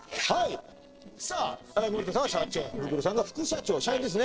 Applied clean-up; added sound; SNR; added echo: neural separator model SepFormer DNS4.